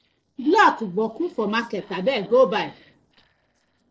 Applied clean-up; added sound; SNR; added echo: neural separator model SepFormer DNS4.